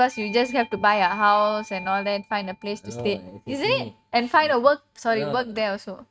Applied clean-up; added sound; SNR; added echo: neural mask model RNNoise.